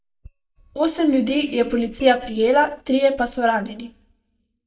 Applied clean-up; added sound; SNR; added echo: neural mask model DeepFilterNet 3.